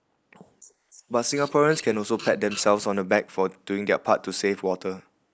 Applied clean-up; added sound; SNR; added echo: neural mask model Resemble Enhance denoiser.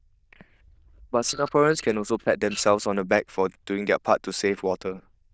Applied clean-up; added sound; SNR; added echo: neural diffusion model UNIVERSE++.